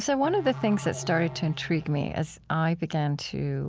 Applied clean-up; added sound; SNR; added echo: none; Musical instrument; 13 dB; none.